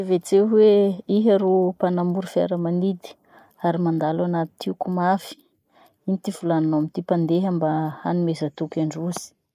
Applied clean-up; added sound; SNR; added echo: neural mask model Resemble Enhance denoiser.